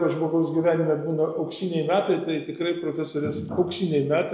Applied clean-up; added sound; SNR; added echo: none; none; none; none.